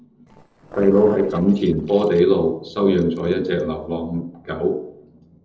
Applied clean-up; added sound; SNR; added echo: neural separator model SepFormer DNS4.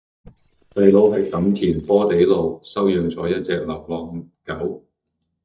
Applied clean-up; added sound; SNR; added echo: neural mask model DeepFilterNet 3.